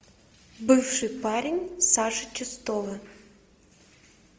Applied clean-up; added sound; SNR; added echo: none; none; none; none.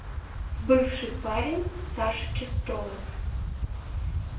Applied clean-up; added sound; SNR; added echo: none; Wind; 3 dB; reverberation time 0.2 s.